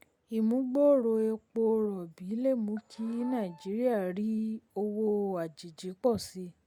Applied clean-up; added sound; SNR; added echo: none; none; none; none.